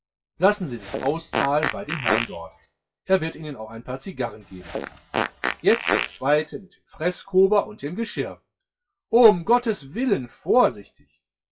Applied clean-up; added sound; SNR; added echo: classical method WPE with log-MMSE.